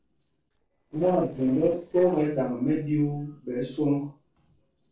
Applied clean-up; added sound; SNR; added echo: neural separator model SepFormer DNS4.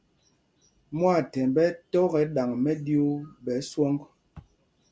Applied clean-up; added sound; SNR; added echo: none; none; none; none.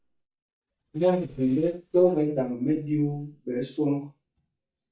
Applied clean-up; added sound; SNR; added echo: neural mask model DeepFilterNet 3.